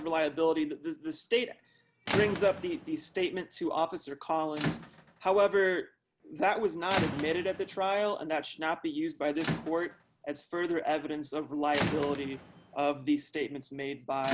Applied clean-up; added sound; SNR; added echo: none; Squeak / Rattle / Slam; 9 dB; none.